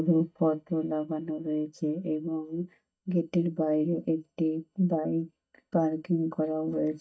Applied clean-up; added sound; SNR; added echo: neural mask model DeepFilterNet 3.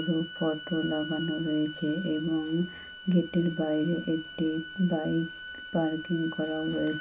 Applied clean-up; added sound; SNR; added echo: none; Bowed string instrument; 12 dB; reverberation time 0.2 s.